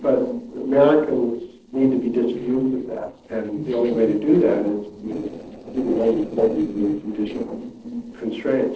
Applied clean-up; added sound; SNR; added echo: neural separator model SepFormer DNS4.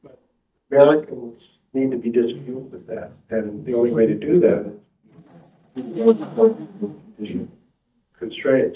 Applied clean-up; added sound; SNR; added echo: neural mask model DeepFilterNet 3.